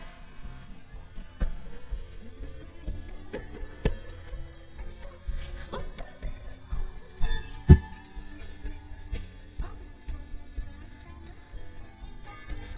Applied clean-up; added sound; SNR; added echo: neural mask model DeepFilterNet 3.